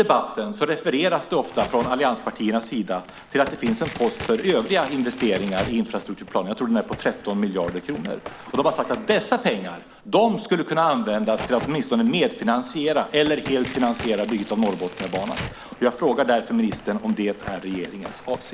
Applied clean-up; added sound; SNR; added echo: none; Crack; 15 dB; none.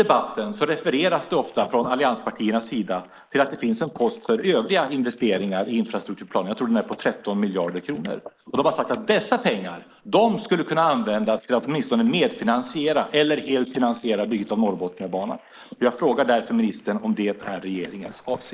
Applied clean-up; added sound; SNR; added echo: neural mask model Resemble Enhance denoiser.